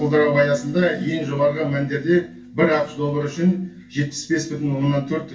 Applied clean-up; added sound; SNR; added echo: none; Bass guitar; 17 dB; reverberation time 0.1 s.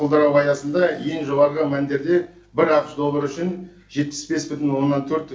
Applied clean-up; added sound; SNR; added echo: none; none; none; none.